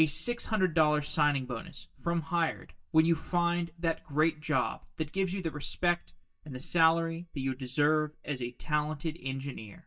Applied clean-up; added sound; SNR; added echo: neural mask model DeepFilterNet 3.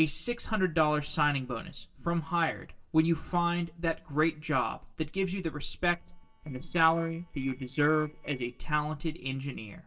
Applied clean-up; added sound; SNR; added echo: neural separator model SepFormer DNS4.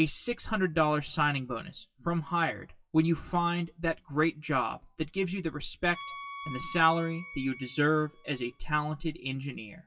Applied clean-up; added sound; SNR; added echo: classical method WPE with log-MMSE.